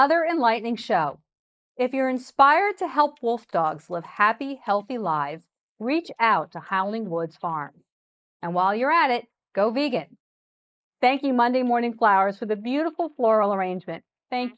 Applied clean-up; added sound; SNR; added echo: neural mask model Resemble Enhance denoiser.